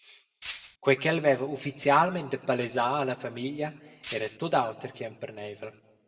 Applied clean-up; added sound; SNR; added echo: none; Rattle (instrument); 0 dB; reverberation time 1.2 s.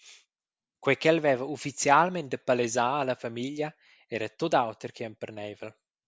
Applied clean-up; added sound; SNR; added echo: none; none; none; none.